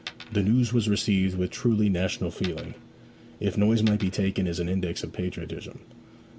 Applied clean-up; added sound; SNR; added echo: none; Coin (dropping); 20 dB; none.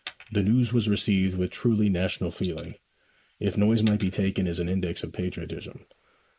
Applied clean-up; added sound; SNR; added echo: neural mask model Resemble Enhance denoiser.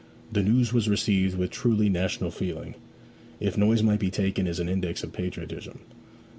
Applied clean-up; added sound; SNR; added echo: none; none; none; none.